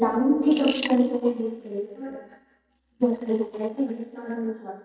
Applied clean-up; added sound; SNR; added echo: neural mask model DeepFilterNet 3.